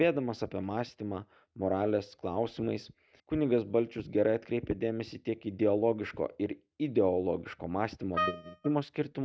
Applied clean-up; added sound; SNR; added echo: neural mask model RNNoise.